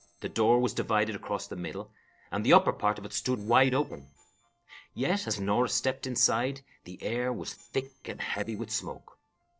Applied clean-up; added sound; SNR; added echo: neural separator model SepFormer DNS4.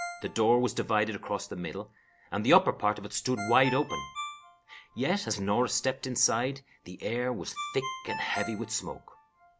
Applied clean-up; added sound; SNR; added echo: none; Ringtone; 13 dB; none.